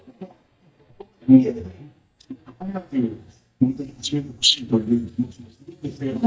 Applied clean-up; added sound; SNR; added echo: neural mask model DeepFilterNet 3.